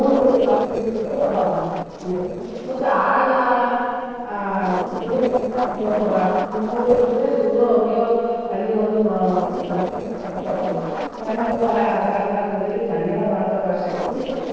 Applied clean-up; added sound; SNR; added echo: neural separator model SepFormer DNS4.